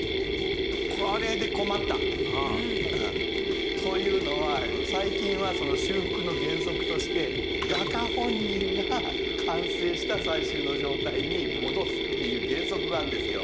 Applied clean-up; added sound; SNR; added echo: none; Mechanisms; -4 dB; none.